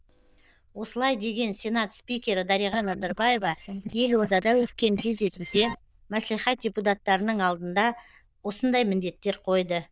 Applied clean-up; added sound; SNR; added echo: neural diffusion model UNIVERSE++.